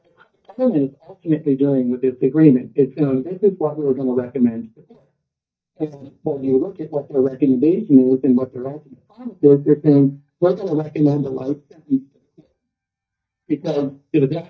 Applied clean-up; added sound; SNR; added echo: neural mask model DeepFilterNet 3.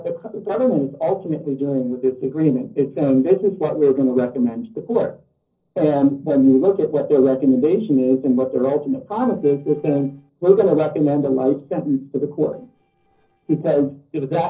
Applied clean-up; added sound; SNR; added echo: neural separator model SepFormer DNS4.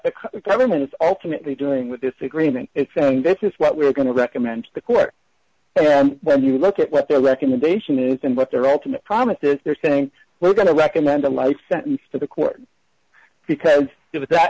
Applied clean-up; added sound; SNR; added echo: none; none; none; none.